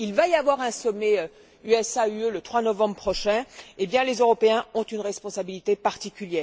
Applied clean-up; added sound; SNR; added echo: none; none; none; none.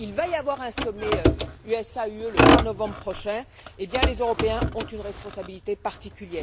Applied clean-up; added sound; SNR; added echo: none; Motor vehicle (road); -4 dB; none.